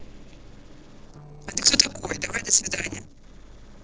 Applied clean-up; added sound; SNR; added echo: neural separator model SepFormer DNS4.